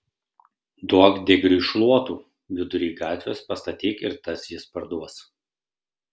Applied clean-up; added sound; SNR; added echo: none; none; none; none.